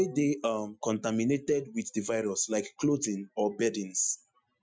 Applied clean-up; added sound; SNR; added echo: classical method Wiener filter.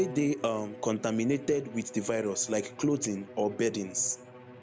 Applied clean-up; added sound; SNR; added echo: none; Bowed string instrument; 16 dB; none.